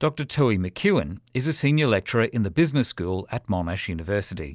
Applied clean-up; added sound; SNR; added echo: none; none; none; none.